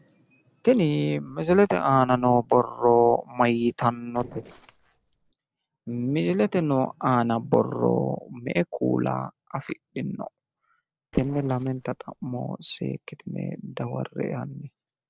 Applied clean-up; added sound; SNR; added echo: neural separator model SepFormer DNS4.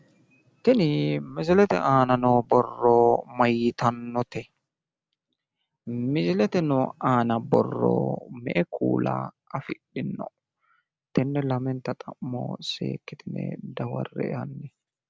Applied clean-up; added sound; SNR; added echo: none; none; none; none.